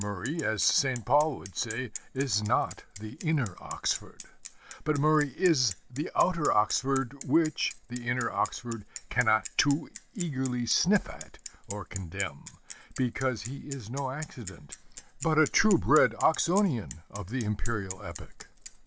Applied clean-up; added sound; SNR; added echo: none; Bicycle; 17 dB; none.